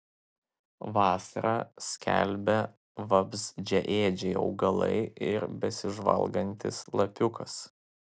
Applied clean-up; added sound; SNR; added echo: none; none; none; none.